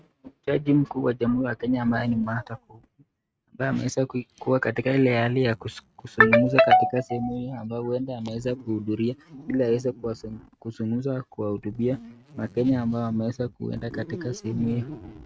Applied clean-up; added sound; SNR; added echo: neural mask model RNNoise.